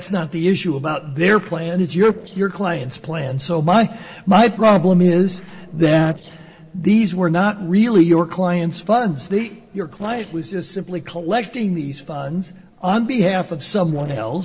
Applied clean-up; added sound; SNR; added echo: neural separator model SepFormer DNS4.